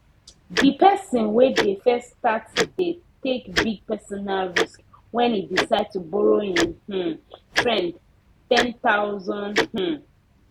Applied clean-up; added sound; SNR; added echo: none; Tick-tock; 6 dB; none.